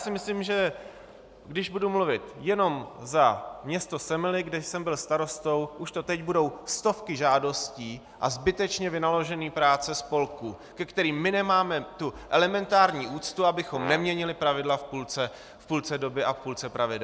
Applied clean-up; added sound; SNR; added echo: none; Brass instrument; 9 dB; none.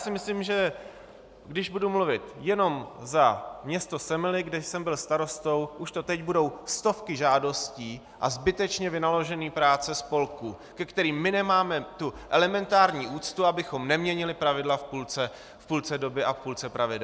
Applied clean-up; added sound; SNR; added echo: none; none; none; none.